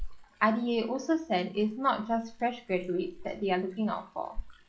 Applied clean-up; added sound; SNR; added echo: classical method log-MMSE.